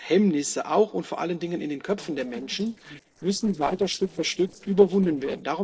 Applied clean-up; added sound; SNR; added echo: neural separator model SepFormer DNS4.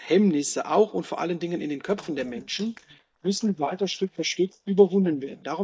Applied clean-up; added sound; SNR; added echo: neural mask model DeepFilterNet 3.